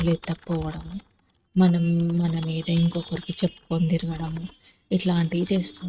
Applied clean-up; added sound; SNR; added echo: neural mask model RNNoise.